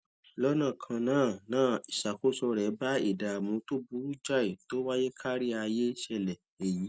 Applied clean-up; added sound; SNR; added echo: none; none; none; none.